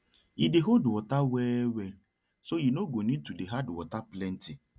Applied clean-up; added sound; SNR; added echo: none; none; none; none.